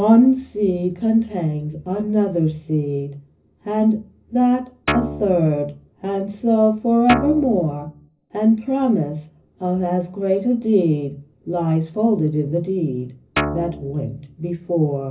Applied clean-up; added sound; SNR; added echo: none; Guitar; 6 dB; reverberation time 0.4 s.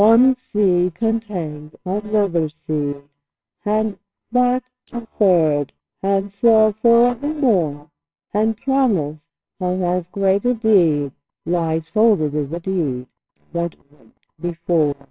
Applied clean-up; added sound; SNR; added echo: neural separator model SepFormer WHAMR!.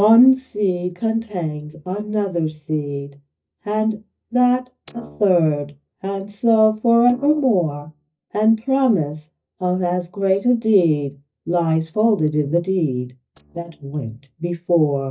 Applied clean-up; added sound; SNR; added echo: neural mask model DeepFilterNet 3.